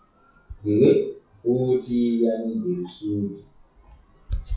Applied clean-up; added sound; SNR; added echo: classical method WPE with log-MMSE.